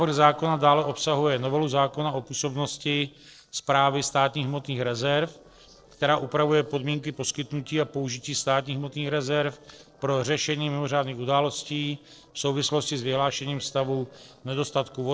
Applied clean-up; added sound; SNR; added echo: neural separator model SepFormer DNS4.